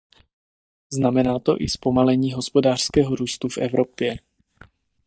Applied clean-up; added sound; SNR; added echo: neural mask model DeepFilterNet 3.